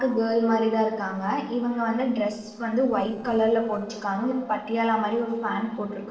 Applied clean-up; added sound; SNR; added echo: neural separator model SepFormer DNS4.